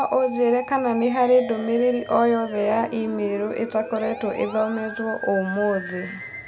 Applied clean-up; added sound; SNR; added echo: none; Musical instrument; 13 dB; none.